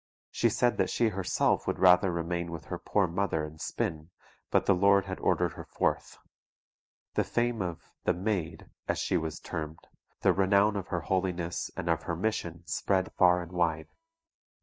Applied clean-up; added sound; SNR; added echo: neural mask model DeepFilterNet 3.